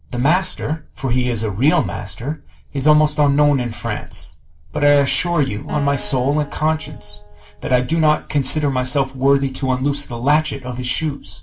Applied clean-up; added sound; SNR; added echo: neural separator model SepFormer DNS4.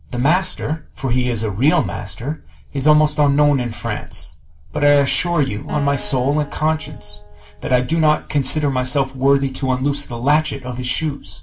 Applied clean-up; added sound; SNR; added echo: none; Acoustic guitar; 20 dB; reverberation time 0.3 s.